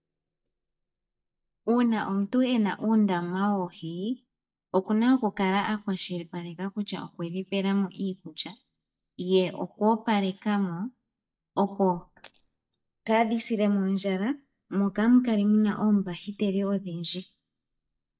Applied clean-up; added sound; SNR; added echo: neural mask model DeepFilterNet 3.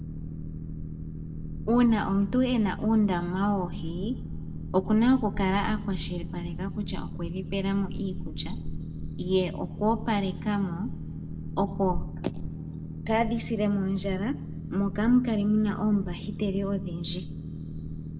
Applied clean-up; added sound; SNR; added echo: none; Boat, Water vehicle; 6 dB; reverberation time 2.1 s.